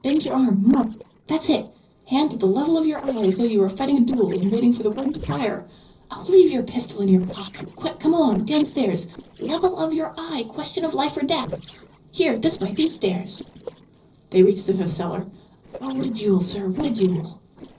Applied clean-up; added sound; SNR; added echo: neural separator model SepFormer DNS4.